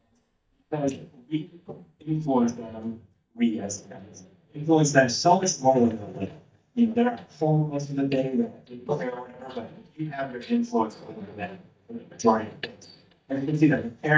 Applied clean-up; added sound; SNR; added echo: neural mask model DeepFilterNet 3.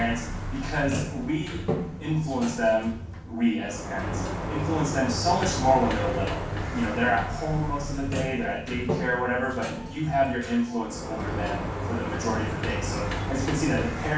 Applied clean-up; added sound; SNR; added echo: none; Sliding door; 4 dB; reverberation time 0.3 s.